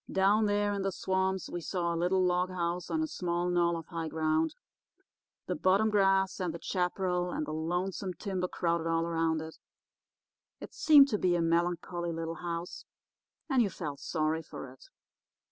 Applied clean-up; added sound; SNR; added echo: none; none; none; none.